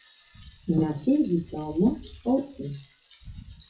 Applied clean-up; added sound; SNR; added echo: classical method WPE with log-MMSE.